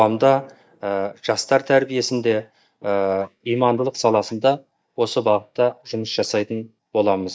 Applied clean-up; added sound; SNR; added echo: neural mask model DeepFilterNet 3.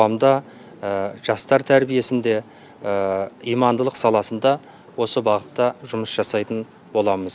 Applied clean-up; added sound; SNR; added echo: none; none; none; none.